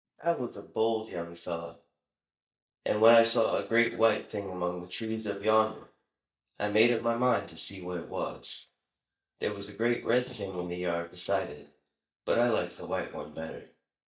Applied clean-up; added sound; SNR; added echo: neural mask model DeepFilterNet 3.